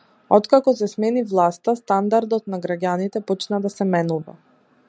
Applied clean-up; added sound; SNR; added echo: none; none; none; none.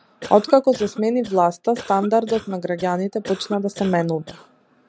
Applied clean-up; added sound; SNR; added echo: none; Cough; 18 dB; none.